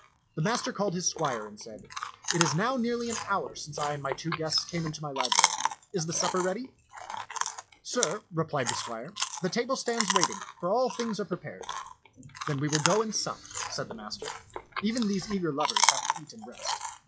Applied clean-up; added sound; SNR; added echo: classical method log-MMSE.